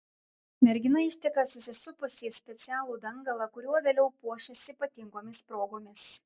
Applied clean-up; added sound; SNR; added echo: none; none; none; none.